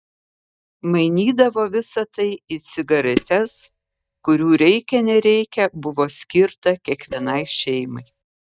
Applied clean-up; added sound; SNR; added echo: neural mask model DeepFilterNet 3.